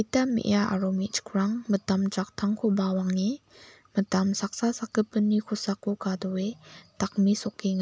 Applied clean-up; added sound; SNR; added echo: none; none; none; none.